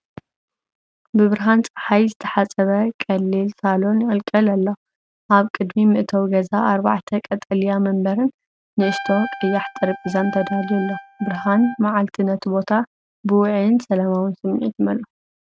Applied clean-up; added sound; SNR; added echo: neural mask model RNNoise.